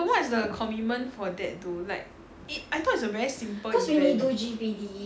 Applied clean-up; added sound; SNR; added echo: none; none; none; none.